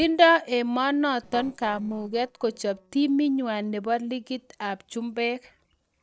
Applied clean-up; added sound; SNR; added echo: neural separator model SepFormer DNS4.